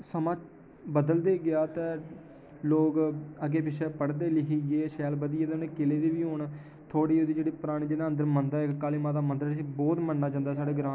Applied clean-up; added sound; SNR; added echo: none; none; none; none.